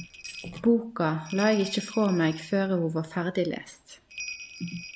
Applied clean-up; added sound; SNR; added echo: none; Bell; 16 dB; none.